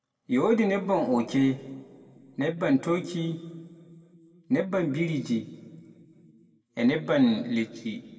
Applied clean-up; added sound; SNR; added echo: none; none; none; reverberation time 1.3 s.